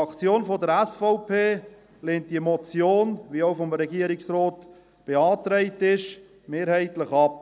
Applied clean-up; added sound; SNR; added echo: none; none; none; none.